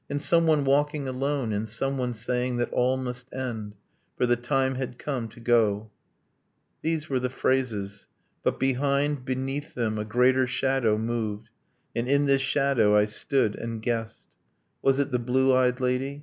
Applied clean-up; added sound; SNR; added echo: none; none; none; none.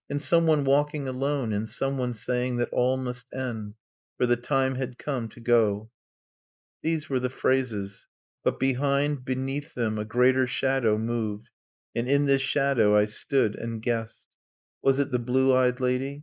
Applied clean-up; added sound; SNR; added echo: neural mask model Resemble Enhance denoiser.